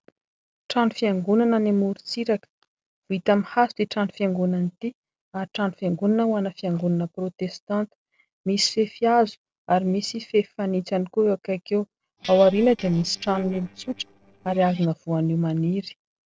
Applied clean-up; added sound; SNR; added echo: neural separator model SepFormer DNS4.